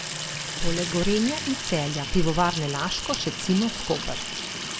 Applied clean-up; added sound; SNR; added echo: none; Sink (filling or washing) / Water tap, faucet; 6 dB; none.